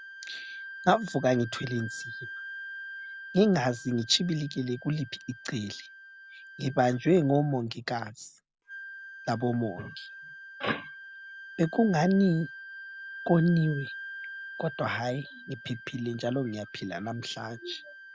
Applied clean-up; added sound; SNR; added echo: none; Wind instrument, woodwind instrument; 14 dB; none.